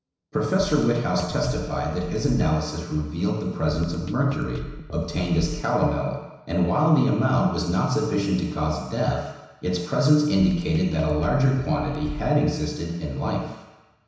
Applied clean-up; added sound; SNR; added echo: none; Drum kit; 12 dB; reverberation time 1.0 s.